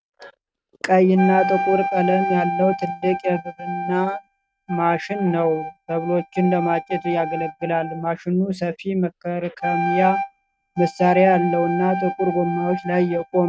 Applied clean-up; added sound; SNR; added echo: neural mask model RNNoise.